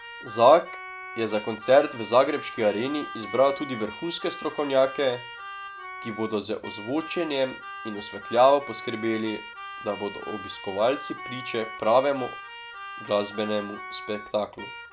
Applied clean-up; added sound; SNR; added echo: none; Keyboard (musical); 13 dB; none.